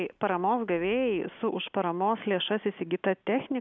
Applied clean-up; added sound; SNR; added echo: none; none; none; none.